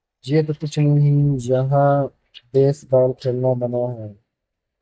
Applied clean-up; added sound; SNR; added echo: neural mask model DeepFilterNet 3.